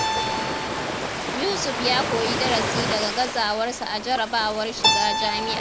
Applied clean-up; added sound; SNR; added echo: none; Ocean + Keyboard (musical); -1 dB; none.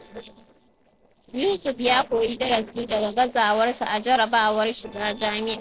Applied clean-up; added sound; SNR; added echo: neural separator model SepFormer DNS4.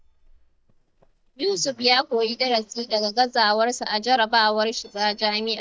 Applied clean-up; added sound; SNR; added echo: neural mask model DeepFilterNet 3.